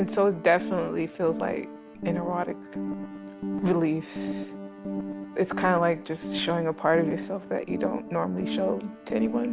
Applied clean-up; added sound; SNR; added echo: none; none; none; none.